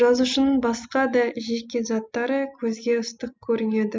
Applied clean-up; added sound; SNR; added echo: none; none; none; none.